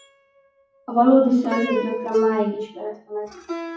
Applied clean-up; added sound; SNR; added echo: classical method WPE with log-MMSE.